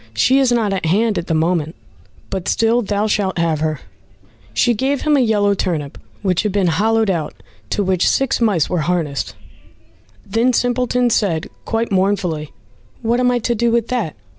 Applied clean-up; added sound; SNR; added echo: none; none; none; none.